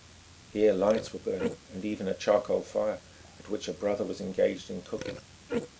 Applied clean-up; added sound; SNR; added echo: none; Burping, eructation; 11 dB; none.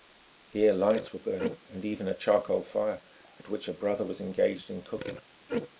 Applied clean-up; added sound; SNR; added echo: neural mask model Resemble Enhance denoiser.